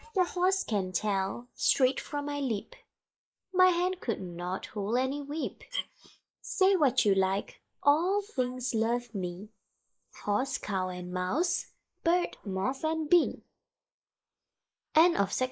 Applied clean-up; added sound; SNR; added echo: neural mask model Resemble Enhance denoiser.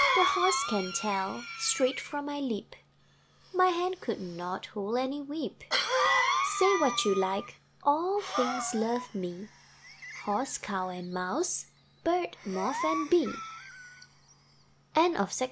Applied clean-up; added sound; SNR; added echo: none; Cough; 4 dB; none.